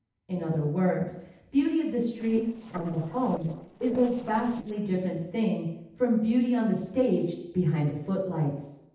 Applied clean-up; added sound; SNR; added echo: neural separator model SepFormer DNS4.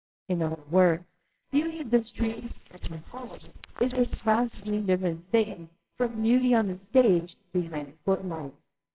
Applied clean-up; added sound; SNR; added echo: neural separator model SepFormer WHAMR!.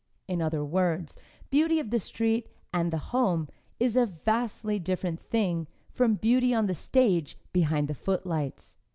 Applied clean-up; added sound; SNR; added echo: none; none; none; none.